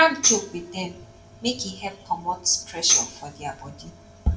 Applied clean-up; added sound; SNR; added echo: none; Tambourine; 1 dB; reverberation time 0.4 s.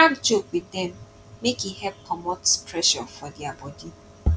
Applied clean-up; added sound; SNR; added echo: none; none; none; none.